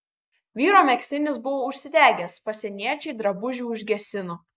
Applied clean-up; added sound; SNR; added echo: none; none; none; none.